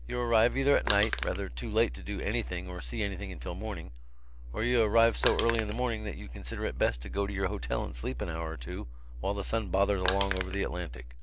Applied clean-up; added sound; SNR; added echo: none; Crushing; 3 dB; none.